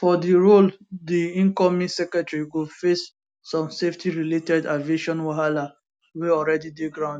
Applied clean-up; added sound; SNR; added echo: none; none; none; none.